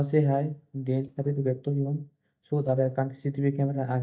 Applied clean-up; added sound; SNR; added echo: neural mask model DeepFilterNet 3.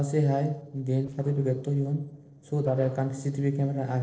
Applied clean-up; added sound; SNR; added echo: neural separator model SepFormer DNS4.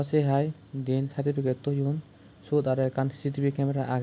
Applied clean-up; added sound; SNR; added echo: none; none; none; none.